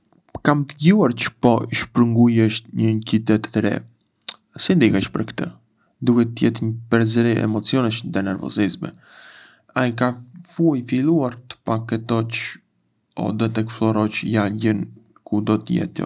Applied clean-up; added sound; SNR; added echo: none; none; none; none.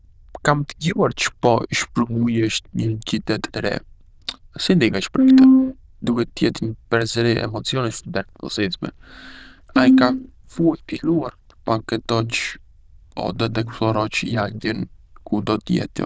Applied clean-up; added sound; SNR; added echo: neural diffusion model UNIVERSE++.